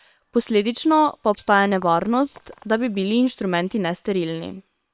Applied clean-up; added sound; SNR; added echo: neural separator model SepFormer WHAM!.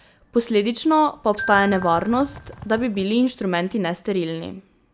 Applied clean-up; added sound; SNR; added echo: none; Bird + Glockenspiel; 15 dB; none.